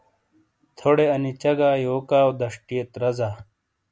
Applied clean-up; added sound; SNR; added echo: none; none; none; none.